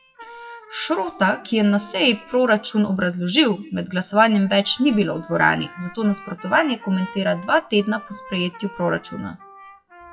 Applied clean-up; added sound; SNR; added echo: classical method WPE with log-MMSE.